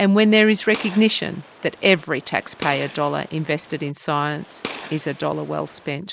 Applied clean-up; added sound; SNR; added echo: none; Gunshot, gunfire; 17 dB; none.